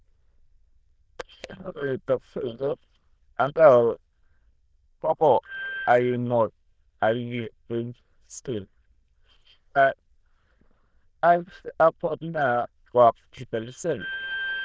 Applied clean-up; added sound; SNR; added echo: neural diffusion model UNIVERSE++.